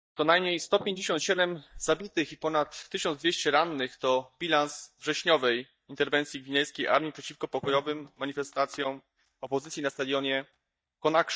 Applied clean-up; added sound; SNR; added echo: neural mask model DeepFilterNet 3.